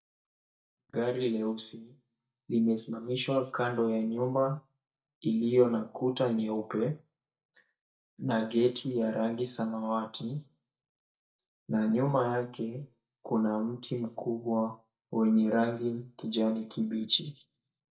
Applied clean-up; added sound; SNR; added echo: neural mask model DeepFilterNet 3.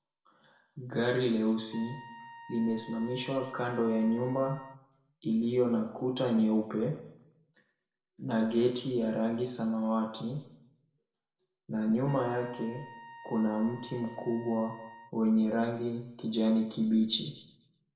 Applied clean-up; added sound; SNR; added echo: none; Trumpet; 18 dB; reverberation time 0.8 s.